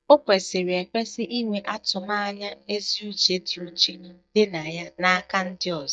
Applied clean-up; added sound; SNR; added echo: neural mask model DeepFilterNet 3.